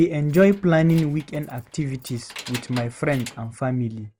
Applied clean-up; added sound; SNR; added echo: none; Keys jangling; 20 dB; none.